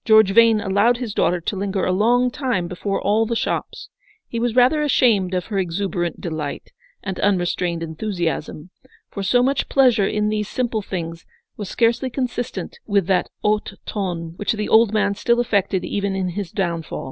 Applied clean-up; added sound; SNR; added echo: none; none; none; none.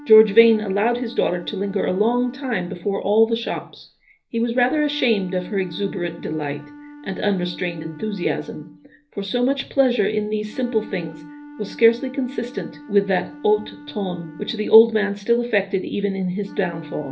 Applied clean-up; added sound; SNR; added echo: none; Wind instrument, woodwind instrument; 19 dB; reverberation time 0.3 s.